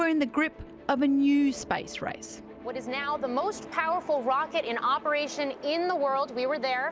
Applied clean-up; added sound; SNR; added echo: none; none; none; none.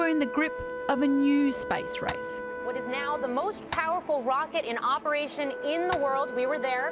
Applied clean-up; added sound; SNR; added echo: none; Tap + Wind instrument, woodwind instrument; 8 dB; none.